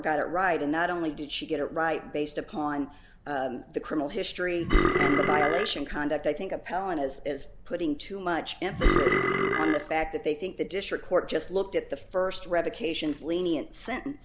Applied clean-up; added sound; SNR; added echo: none; Burping, eructation; -4 dB; none.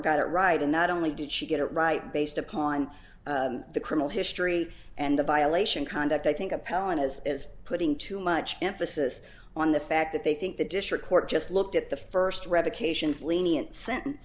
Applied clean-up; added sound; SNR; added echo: none; none; none; none.